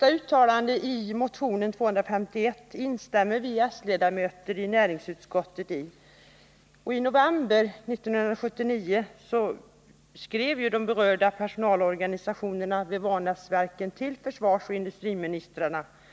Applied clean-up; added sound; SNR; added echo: none; none; none; none.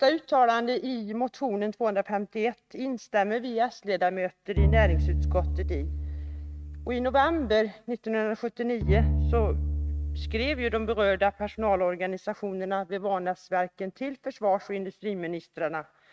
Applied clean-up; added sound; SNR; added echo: neural mask model RNNoise.